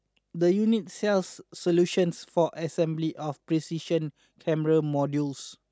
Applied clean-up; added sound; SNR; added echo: none; none; none; none.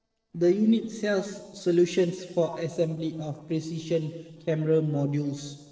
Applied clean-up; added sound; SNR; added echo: neural separator model SepFormer DNS4.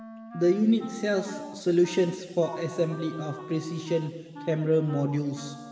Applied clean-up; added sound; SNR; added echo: none; Wind instrument, woodwind instrument; 16 dB; reverberation time 2.1 s.